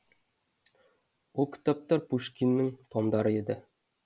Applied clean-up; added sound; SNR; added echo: none; none; none; none.